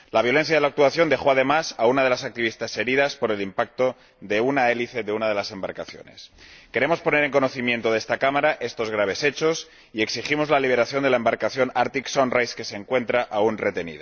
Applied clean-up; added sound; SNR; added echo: none; none; none; none.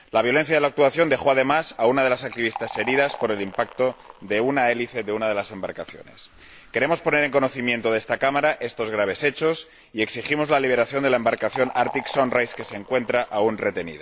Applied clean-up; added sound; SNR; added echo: none; Fill (with liquid); 19 dB; none.